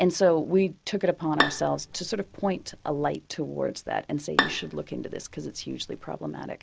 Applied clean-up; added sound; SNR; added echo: none; Bowed string instrument; 4 dB; none.